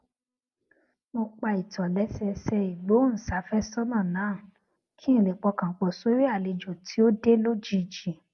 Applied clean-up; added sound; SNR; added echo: none; none; none; none.